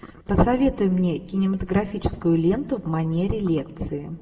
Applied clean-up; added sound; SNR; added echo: none; none; none; reverberation time 0.9 s.